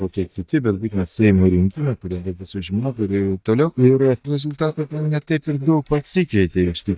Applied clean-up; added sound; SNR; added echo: neural mask model DeepFilterNet 3.